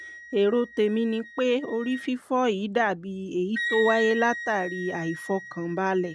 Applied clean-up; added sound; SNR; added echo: none; Wind instrument, woodwind instrument; 11 dB; none.